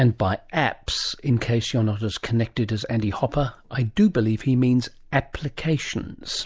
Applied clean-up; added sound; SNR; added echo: none; none; none; none.